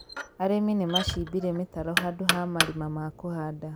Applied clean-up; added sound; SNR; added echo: none; Knock; 3 dB; none.